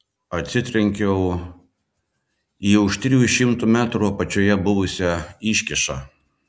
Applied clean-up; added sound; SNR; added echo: none; none; none; none.